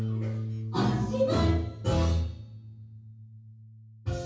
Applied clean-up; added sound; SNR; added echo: none; Bass guitar; 7 dB; reverberation time 0.6 s.